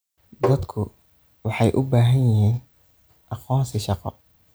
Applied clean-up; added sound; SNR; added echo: none; Tap; 2 dB; none.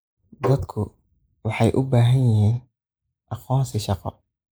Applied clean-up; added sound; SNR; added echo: neural mask model Resemble Enhance denoiser.